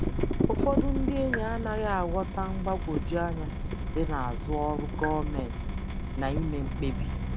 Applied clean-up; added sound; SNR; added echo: none; Drip / Water tap, faucet; -2 dB; none.